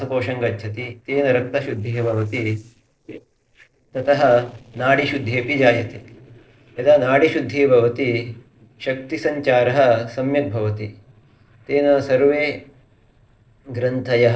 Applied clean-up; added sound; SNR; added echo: neural separator model SepFormer DNS4.